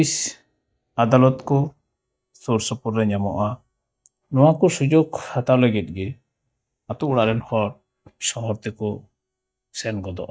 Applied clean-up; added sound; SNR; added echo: neural mask model DeepFilterNet 3.